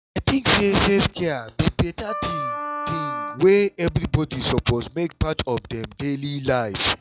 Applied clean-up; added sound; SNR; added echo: classical method log-MMSE.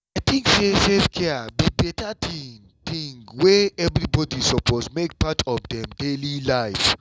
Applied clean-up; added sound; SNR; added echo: none; none; none; none.